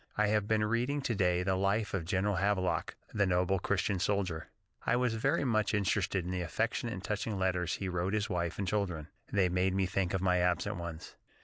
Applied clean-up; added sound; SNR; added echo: none; none; none; none.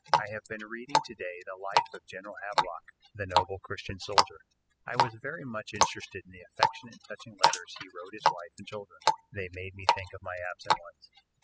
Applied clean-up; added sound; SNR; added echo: classical method spectral subtraction.